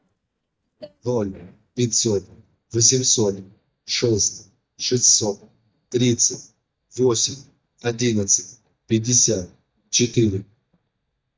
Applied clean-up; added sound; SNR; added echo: neural mask model DeepFilterNet 3.